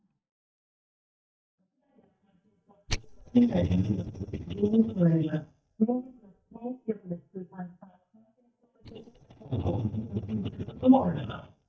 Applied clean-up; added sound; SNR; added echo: neural mask model DeepFilterNet 3.